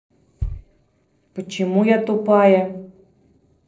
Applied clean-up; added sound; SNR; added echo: neural separator model SepFormer DNS4.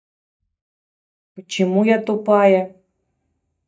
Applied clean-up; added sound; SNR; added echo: neural mask model DeepFilterNet 3.